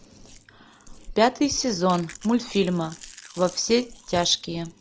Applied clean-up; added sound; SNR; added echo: none; Chewing, mastication; 20 dB; none.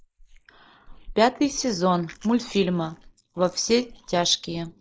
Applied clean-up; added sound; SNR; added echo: neural mask model Resemble Enhance denoiser.